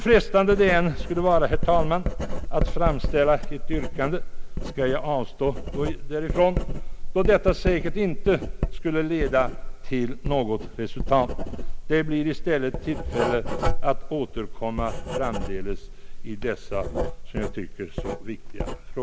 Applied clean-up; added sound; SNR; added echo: none; Writing; 1 dB; none.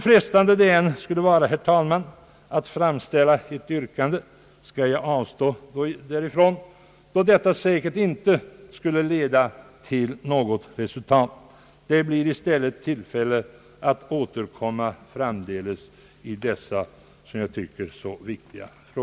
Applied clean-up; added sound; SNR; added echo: none; none; none; none.